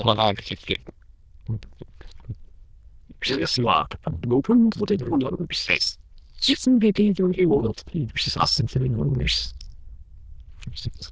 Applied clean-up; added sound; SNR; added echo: neural diffusion model UNIVERSE++.